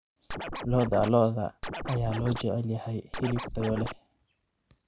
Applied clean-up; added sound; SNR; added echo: none; Scratching (performance technique); 6 dB; none.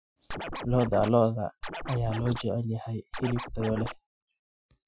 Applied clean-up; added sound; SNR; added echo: classical method Wiener filter.